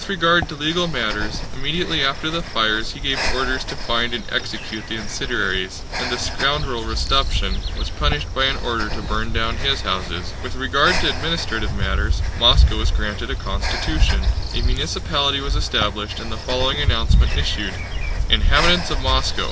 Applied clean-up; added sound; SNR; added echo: none; Breathing; 7 dB; none.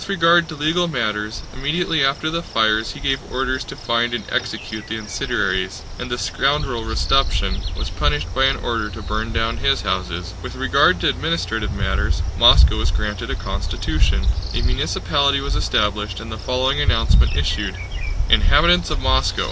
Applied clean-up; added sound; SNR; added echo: none; none; none; none.